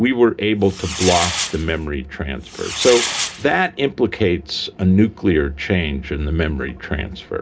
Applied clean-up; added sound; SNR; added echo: none; Fireworks; 6 dB; reverberation time 0.3 s.